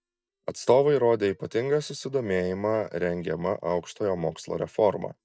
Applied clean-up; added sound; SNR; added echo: neural mask model DeepFilterNet 3.